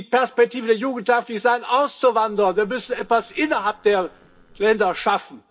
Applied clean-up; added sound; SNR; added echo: neural separator model SepFormer DNS4.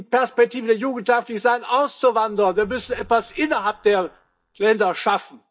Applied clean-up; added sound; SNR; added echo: neural mask model DeepFilterNet 3.